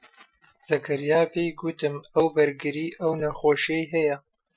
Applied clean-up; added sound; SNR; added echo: classical method Wiener filter.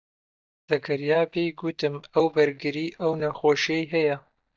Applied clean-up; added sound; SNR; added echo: neural mask model DeepFilterNet 3.